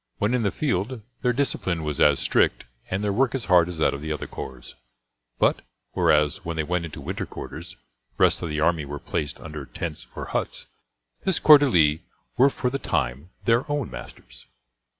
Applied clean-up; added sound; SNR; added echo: none; none; none; none.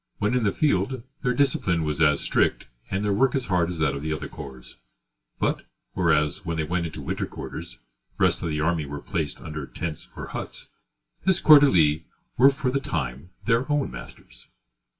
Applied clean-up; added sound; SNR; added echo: none; none; none; reverberation time 0.1 s.